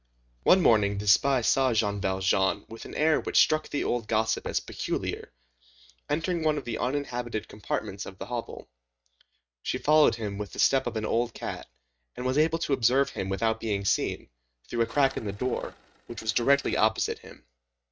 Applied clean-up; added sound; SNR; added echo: neural mask model RNNoise.